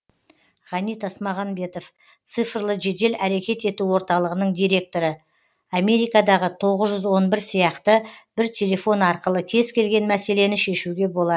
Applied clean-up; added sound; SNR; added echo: none; none; none; none.